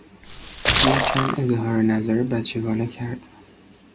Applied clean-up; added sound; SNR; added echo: none; Splash, splatter; -3 dB; none.